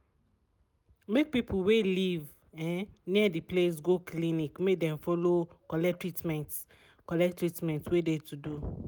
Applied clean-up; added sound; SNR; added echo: none; none; none; none.